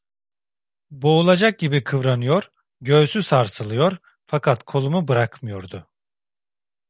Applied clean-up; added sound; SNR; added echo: none; none; none; none.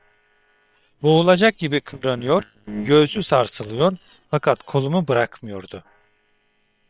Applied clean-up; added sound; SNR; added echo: neural separator model SepFormer WHAM!.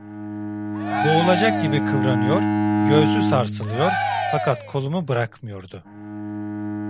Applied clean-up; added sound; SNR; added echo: none; Cheering + Bowed string instrument; -1 dB; none.